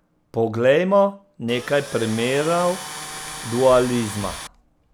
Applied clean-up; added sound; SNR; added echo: none; Tools; 12 dB; none.